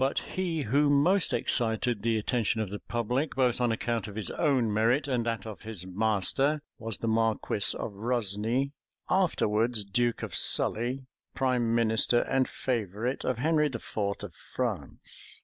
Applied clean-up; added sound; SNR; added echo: none; none; none; none.